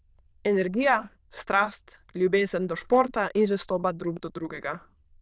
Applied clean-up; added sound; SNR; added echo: neural diffusion model UNIVERSE++.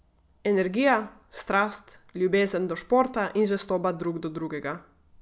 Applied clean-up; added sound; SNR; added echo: none; none; none; none.